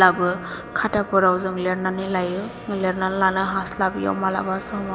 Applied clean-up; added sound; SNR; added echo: none; Trumpet; 20 dB; none.